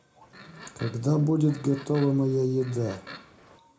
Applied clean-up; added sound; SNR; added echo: none; Livestock, farm animals, working animals; 20 dB; reverberation time 0.3 s.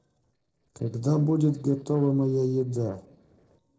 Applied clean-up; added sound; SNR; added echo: neural separator model SepFormer DNS4.